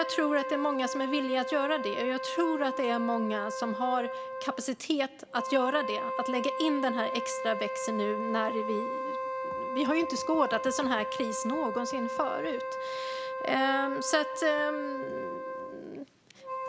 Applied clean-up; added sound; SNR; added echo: none; Wind instrument, woodwind instrument; 4 dB; none.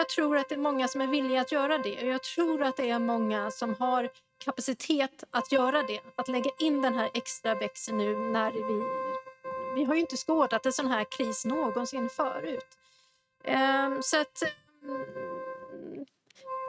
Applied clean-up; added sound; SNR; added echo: neural mask model RNNoise.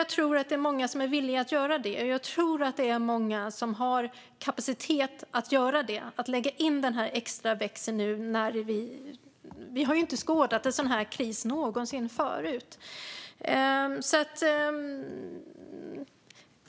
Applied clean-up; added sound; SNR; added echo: none; none; none; none.